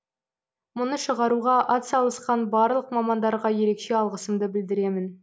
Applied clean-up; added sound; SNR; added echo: none; none; none; none.